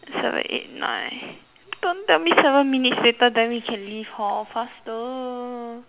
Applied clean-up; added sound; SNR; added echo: none; none; none; none.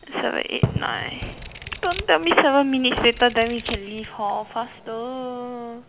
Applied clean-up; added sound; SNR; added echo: none; Fireworks + Scissors; 10 dB; none.